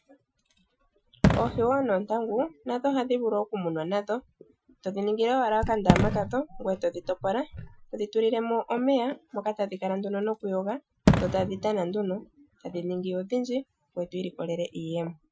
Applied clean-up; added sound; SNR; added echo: classical method Wiener filter.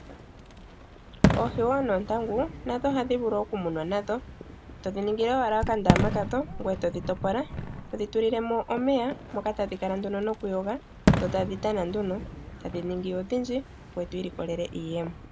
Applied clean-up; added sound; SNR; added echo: none; Fireworks; 3 dB; none.